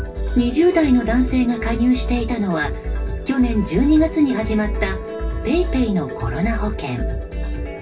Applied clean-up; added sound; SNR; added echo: none; none; none; reverberation time 0.2 s.